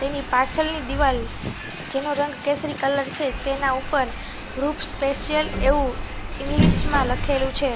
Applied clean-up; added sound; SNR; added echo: none; Sliding door; 3 dB; none.